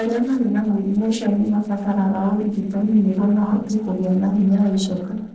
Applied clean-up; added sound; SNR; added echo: neural separator model SepFormer DNS4.